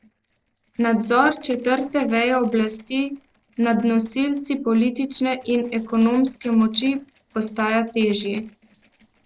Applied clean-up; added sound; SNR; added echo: neural separator model SepFormer DNS4.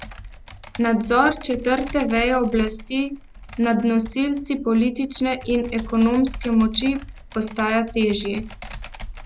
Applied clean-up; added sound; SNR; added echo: none; Computer keyboard; 15 dB; none.